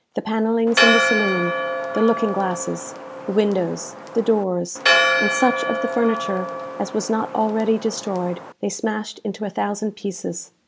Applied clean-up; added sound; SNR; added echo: none; Church bell; 1 dB; none.